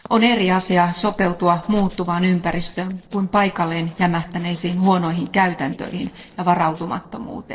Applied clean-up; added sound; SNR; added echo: neural separator model SepFormer DNS4.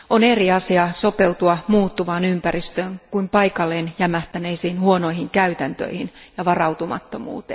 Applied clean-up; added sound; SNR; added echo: none; none; none; none.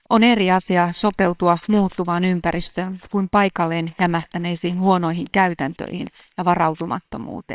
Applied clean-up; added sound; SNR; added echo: neural separator model SepFormer WHAMR!.